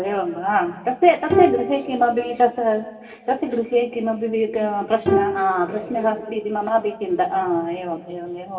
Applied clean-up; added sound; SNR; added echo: none; Bowed string instrument; 6 dB; reverberation time 1.6 s.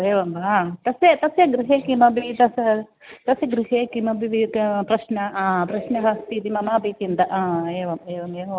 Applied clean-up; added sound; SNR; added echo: none; none; none; none.